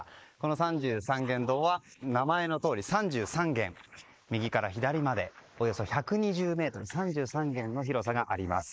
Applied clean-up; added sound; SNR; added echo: neural mask model Resemble Enhance denoiser.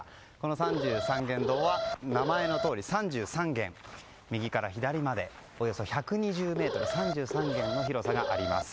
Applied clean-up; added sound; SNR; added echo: none; Alarm; 1 dB; none.